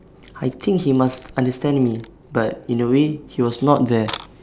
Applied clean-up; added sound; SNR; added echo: none; Camera; 19 dB; none.